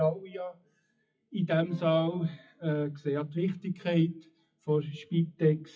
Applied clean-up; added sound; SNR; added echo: classical method WPE with log-MMSE.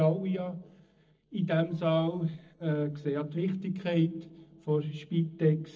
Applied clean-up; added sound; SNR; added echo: neural separator model SepFormer DNS4.